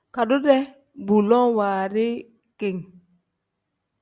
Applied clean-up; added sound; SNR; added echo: none; none; none; none.